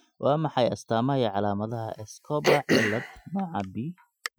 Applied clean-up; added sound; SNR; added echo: classical method Wiener filter.